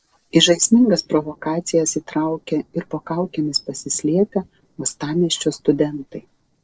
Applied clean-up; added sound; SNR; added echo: neural separator model SepFormer DNS4.